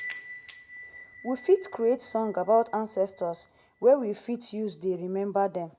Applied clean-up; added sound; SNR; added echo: none; Door / Bell; 20 dB; none.